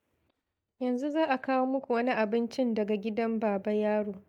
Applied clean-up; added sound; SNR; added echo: neural mask model DeepFilterNet 3.